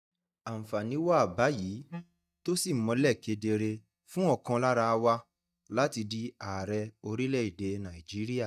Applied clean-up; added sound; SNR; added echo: neural mask model DeepFilterNet 3.